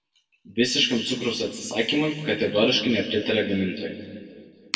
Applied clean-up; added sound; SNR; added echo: none; none; none; reverberation time 2.1 s.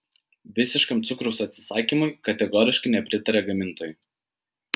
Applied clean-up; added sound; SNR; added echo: none; none; none; none.